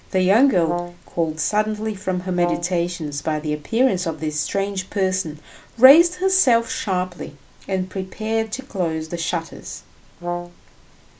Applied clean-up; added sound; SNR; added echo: none; Brass instrument; 7 dB; none.